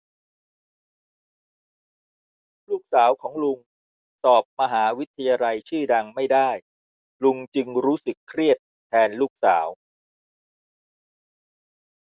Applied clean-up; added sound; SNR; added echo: none; none; none; none.